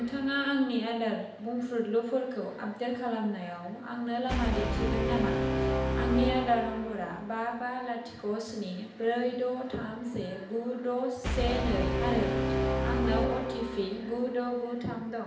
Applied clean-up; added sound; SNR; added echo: none; Brass instrument; 2 dB; reverberation time 0.8 s.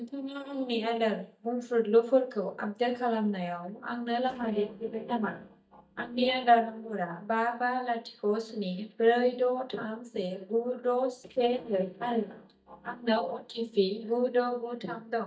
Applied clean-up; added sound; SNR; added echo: neural mask model DeepFilterNet 3.